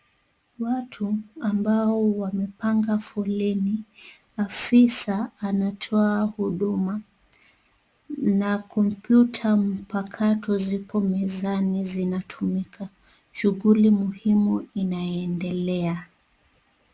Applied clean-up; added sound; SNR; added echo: none; none; none; none.